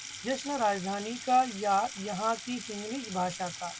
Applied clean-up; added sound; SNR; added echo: none; Sink (filling or washing) / Water tap, faucet; 12 dB; none.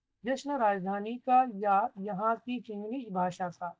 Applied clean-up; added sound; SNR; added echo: neural mask model DeepFilterNet 3.